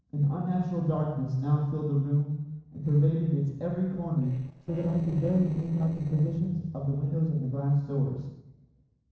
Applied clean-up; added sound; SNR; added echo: neural separator model SepFormer DNS4.